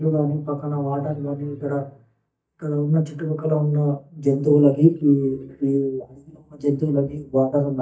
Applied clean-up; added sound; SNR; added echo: neural mask model DeepFilterNet 3.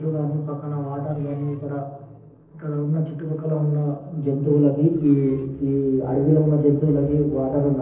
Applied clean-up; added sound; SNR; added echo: neural separator model SepFormer DNS4.